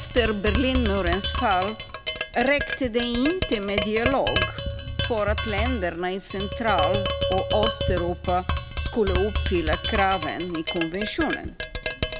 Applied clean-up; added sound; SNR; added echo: none; Tap; -1 dB; none.